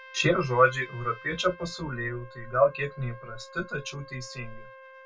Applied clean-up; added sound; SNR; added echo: none; Trumpet; 19 dB; reverberation time 0.1 s.